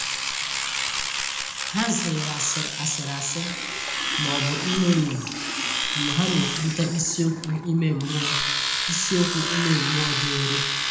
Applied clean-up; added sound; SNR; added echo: none; Domestic sounds, home sounds; 1 dB; reverberation time 0.7 s.